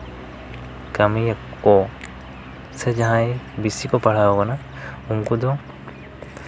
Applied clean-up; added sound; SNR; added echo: none; none; none; none.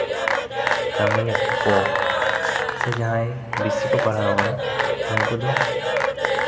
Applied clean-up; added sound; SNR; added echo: none; Applause / Cheering / Clapping; -4 dB; reverberation time 2.1 s.